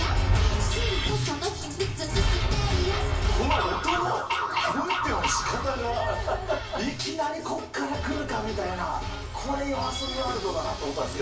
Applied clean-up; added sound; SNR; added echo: none; none; none; reverberation time 0.3 s.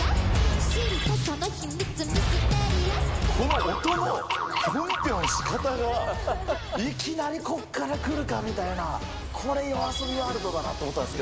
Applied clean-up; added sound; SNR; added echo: none; none; none; none.